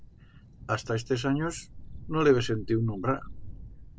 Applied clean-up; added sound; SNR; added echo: none; Thunder; 12 dB; none.